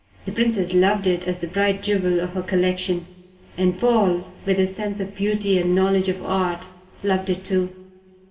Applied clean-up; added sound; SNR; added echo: none; none; none; reverberation time 1.6 s.